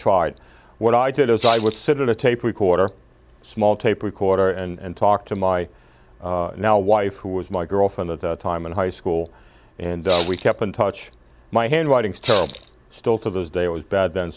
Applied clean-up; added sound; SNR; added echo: none; Rattle (instrument); 10 dB; none.